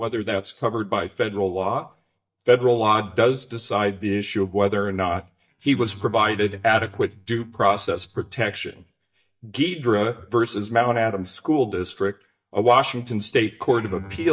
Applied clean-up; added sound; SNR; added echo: neural mask model DeepFilterNet 3.